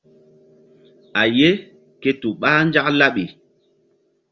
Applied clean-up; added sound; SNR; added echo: none; none; none; none.